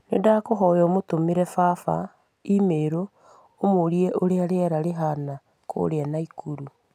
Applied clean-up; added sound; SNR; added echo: none; none; none; none.